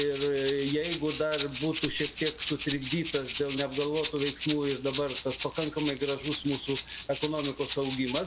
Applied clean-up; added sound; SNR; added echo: none; Rattle (instrument); 8 dB; none.